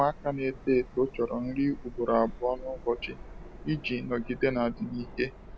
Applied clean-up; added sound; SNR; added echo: none; Subway, metro, underground; 14 dB; none.